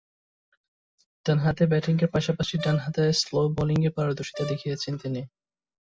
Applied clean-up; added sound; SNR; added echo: none; Brass instrument; 15 dB; none.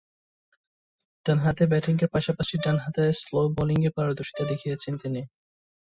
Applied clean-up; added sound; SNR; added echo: classical method spectral subtraction.